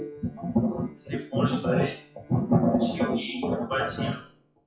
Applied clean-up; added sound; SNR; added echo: classical method WPE with log-MMSE.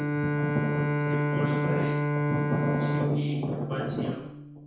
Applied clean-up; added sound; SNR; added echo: none; Bowed string instrument; -5 dB; reverberation time 0.6 s.